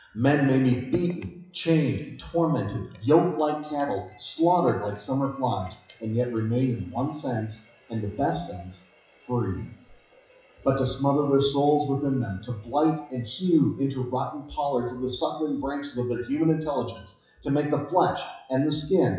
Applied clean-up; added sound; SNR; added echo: classical method WPE with log-MMSE.